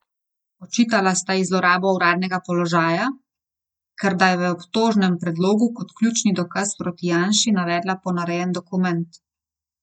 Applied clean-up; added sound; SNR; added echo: neural mask model DeepFilterNet 3.